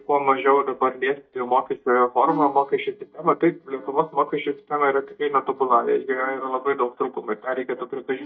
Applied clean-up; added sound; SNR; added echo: neural mask model DeepFilterNet 3.